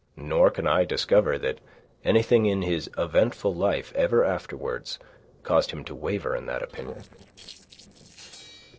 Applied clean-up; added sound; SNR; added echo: neural separator model SepFormer DNS4.